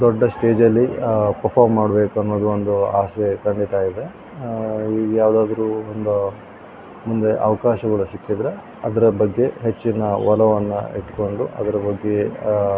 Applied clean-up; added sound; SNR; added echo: none; none; none; none.